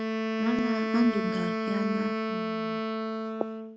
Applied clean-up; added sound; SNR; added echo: none; Wind instrument, woodwind instrument; -2 dB; none.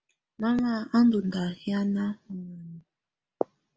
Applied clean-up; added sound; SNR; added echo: none; none; none; none.